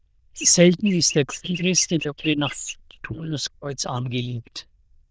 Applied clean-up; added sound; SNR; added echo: neural diffusion model UNIVERSE++.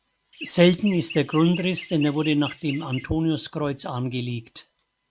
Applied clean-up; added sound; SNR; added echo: none; Chirp, tweet; 12 dB; none.